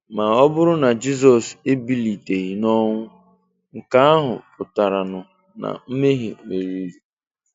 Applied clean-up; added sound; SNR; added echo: none; none; none; none.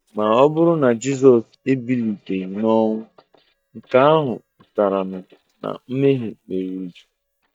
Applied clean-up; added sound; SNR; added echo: neural mask model DeepFilterNet 3.